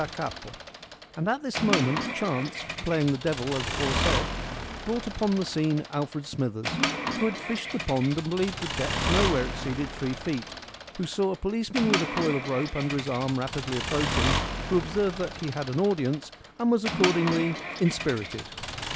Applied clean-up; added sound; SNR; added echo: none; Accelerating, revving, vroom / Mechanisms; 4 dB; none.